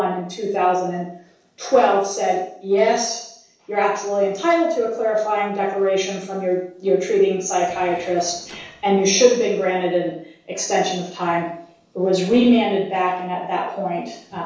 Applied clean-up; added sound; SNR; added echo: neural separator model SepFormer DNS4.